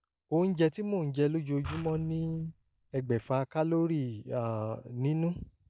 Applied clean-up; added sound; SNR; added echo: neural mask model DeepFilterNet 3.